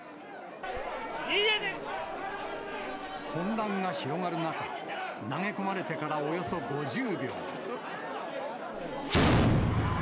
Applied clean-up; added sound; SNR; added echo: none; none; none; none.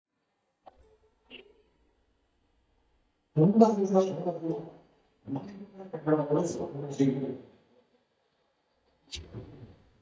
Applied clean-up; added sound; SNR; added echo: neural mask model DeepFilterNet 3.